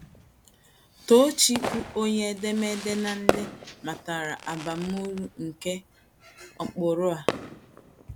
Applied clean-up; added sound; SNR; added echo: none; Fireworks; 8 dB; none.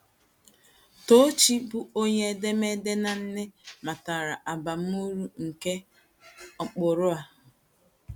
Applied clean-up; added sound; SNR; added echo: none; none; none; none.